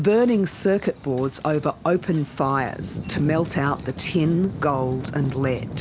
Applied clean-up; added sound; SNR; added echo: none; none; none; none.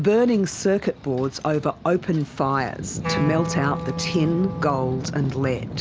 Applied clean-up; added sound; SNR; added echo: none; Wind instrument, woodwind instrument; 9 dB; none.